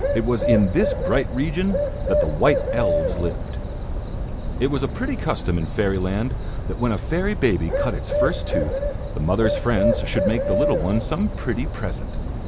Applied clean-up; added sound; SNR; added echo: none; Bird; 0 dB; none.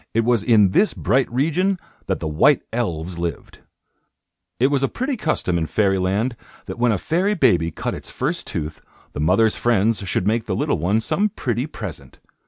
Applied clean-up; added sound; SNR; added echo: none; none; none; none.